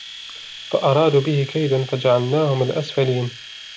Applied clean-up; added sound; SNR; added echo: none; Domestic sounds, home sounds; 16 dB; none.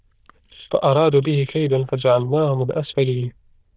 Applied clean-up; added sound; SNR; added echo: neural diffusion model UNIVERSE++.